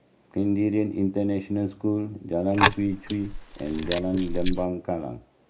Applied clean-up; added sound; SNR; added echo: neural mask model Resemble Enhance denoiser.